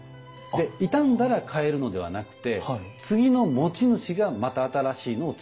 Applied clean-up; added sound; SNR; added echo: none; none; none; none.